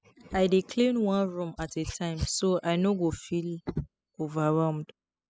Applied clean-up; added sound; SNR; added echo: classical method spectral subtraction.